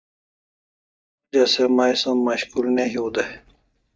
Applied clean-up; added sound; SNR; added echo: neural mask model DeepFilterNet 3.